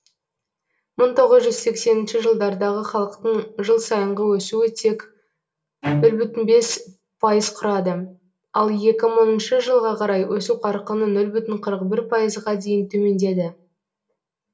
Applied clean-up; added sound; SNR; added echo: none; Bowed string instrument; 7 dB; reverberation time 0.2 s.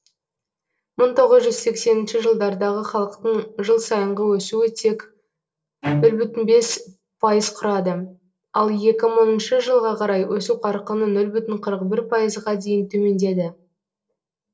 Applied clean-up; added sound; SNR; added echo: neural separator model SepFormer DNS4.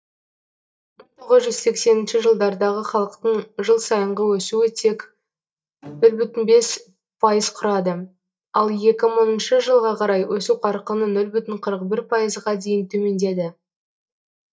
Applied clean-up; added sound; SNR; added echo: neural mask model DeepFilterNet 3.